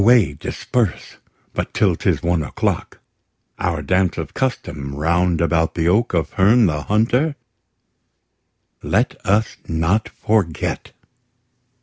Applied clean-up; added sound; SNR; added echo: none; none; none; none.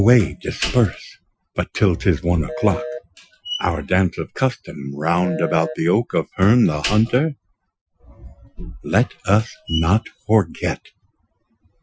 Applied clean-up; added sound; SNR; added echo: classical method Wiener filter.